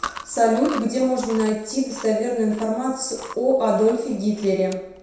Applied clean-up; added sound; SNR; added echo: none; Chewing, mastication; 17 dB; reverberation time 0.7 s.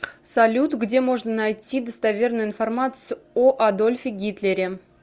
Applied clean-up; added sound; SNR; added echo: none; none; none; none.